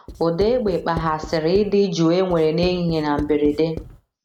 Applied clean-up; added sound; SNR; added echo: none; Writing; 15 dB; none.